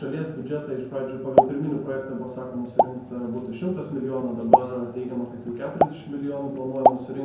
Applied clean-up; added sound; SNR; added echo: none; Explosion; -3 dB; reverberation time 0.9 s.